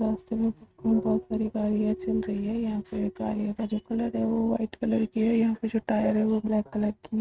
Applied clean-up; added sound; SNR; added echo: neural mask model RNNoise.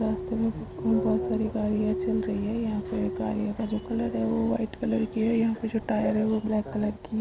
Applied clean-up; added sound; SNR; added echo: none; Glass; 10 dB; none.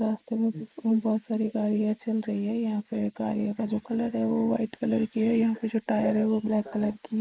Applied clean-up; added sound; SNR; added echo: neural mask model Resemble Enhance denoiser.